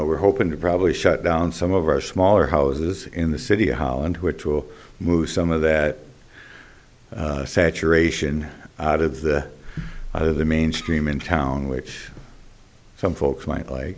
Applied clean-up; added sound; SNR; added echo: none; none; none; none.